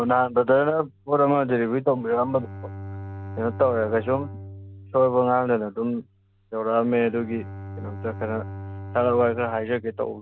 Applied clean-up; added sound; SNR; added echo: none; Bowed string instrument; 14 dB; none.